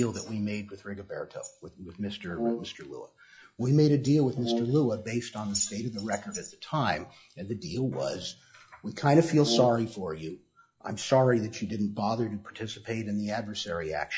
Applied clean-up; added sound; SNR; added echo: classical method log-MMSE.